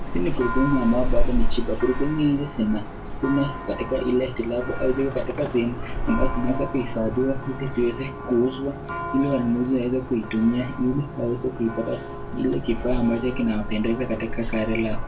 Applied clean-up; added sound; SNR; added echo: none; Church bell; 2 dB; reverberation time 0.2 s.